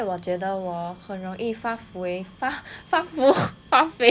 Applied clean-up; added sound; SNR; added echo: none; none; none; none.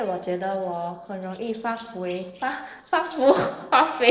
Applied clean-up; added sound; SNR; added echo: neural separator model SepFormer DNS4.